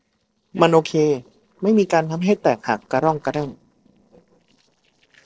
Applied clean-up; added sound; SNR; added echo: neural separator model SepFormer DNS4.